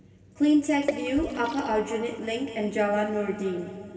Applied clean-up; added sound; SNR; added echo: none; Water / Splash, splatter; 13 dB; reverberation time 2.5 s.